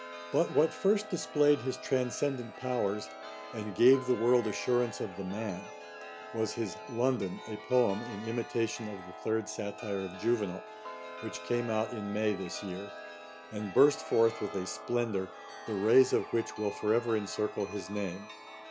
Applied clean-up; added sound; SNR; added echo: none; Chime; 14 dB; none.